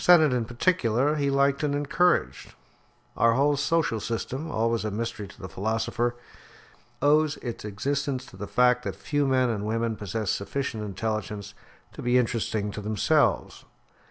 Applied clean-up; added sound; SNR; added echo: none; none; none; none.